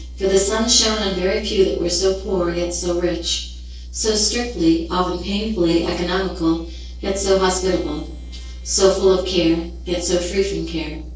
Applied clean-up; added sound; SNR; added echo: neural separator model SepFormer DNS4.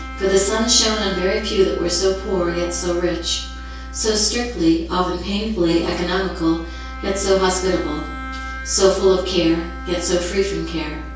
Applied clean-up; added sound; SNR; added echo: none; Bowed string instrument; 16 dB; reverberation time 0.6 s.